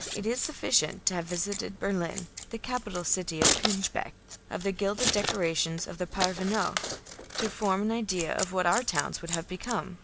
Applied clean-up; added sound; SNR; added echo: none; Scissors; 4 dB; none.